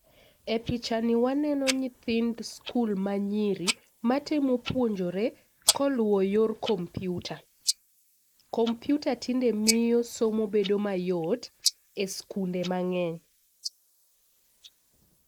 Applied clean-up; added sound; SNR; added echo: neural mask model Resemble Enhance denoiser.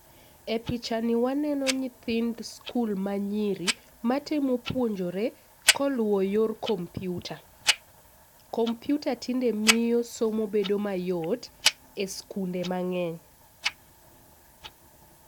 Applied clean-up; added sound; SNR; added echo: none; Tick-tock; 6 dB; none.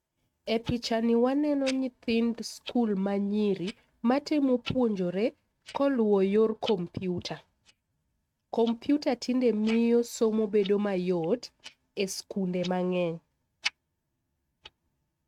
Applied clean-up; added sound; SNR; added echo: neural mask model RNNoise.